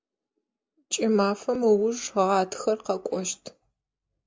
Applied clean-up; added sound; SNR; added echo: none; none; none; none.